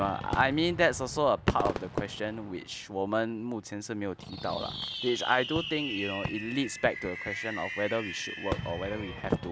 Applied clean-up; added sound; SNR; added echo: none; Fireworks; 7 dB; none.